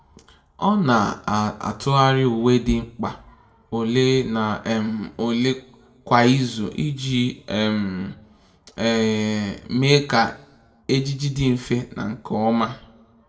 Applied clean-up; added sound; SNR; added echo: none; none; none; reverberation time 0.3 s.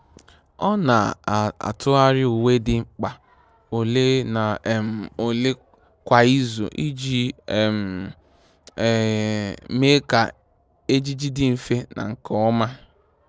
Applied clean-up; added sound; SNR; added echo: none; none; none; none.